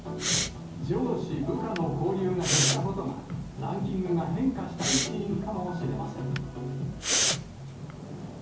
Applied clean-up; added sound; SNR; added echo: none; Respiratory sounds; 3 dB; reverberation time 0.7 s.